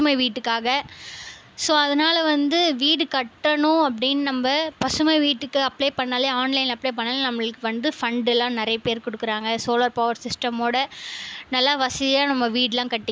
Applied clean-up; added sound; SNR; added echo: none; none; none; none.